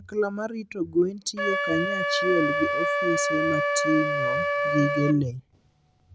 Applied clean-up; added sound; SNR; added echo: none; Wind instrument, woodwind instrument; 0 dB; none.